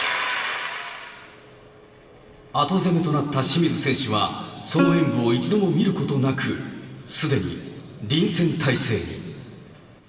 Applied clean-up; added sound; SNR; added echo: none; Plucked string instrument; 7 dB; reverberation time 2.5 s.